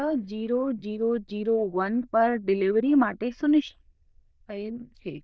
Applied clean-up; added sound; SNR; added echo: neural diffusion model UNIVERSE++.